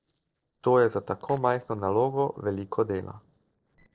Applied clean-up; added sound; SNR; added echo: neural separator model SepFormer DNS4.